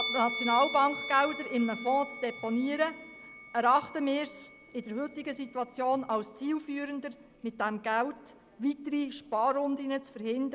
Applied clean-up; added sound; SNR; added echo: none; Musical instrument; 11 dB; none.